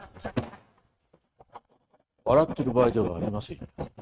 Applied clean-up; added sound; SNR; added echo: neural mask model RNNoise.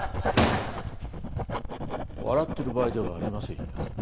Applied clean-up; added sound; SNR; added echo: none; Writing; 3 dB; none.